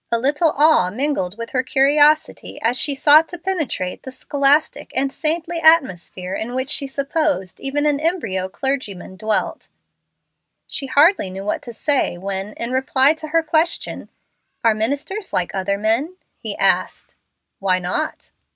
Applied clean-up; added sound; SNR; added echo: none; none; none; none.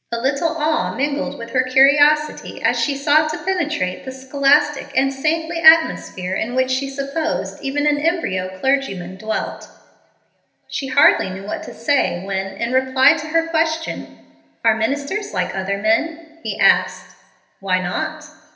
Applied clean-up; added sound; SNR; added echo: none; none; none; reverberation time 1.4 s.